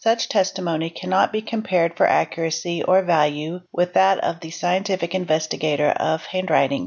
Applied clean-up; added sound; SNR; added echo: none; none; none; none.